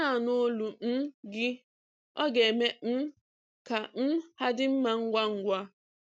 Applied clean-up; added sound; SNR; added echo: none; none; none; none.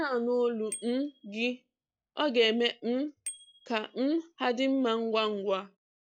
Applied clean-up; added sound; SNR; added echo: classical method log-MMSE.